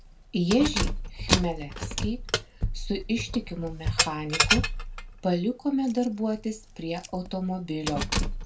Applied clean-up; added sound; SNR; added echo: none; Keys jangling; 0 dB; reverberation time 0.2 s.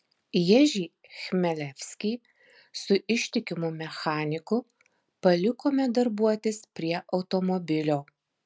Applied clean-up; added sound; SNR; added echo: none; none; none; none.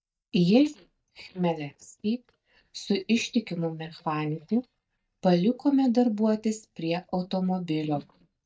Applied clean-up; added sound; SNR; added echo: neural mask model DeepFilterNet 3.